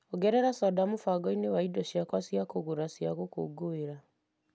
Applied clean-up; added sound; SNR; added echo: none; none; none; none.